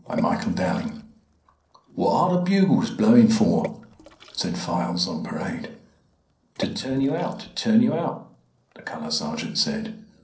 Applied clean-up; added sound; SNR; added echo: neural separator model SepFormer DNS4.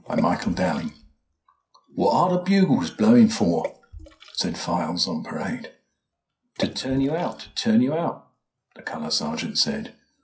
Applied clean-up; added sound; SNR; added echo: classical method WPE with log-MMSE.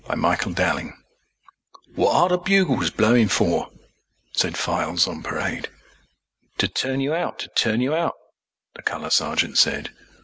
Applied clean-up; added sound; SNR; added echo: none; none; none; none.